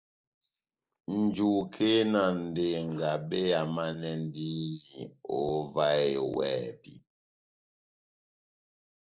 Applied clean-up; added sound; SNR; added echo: neural mask model Resemble Enhance denoiser.